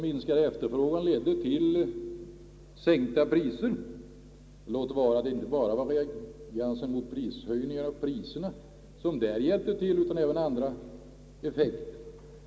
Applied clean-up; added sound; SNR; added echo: none; none; none; none.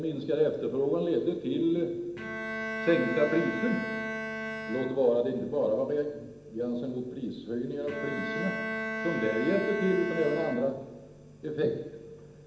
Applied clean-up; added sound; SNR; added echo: none; Bowed string instrument; 8 dB; reverberation time 0.8 s.